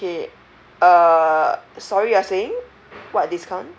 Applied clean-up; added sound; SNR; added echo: none; none; none; none.